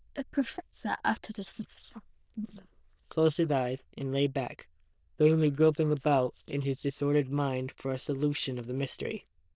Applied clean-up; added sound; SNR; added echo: neural diffusion model UNIVERSE++.